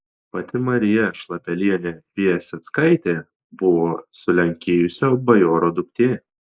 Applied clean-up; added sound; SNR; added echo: neural mask model Resemble Enhance denoiser.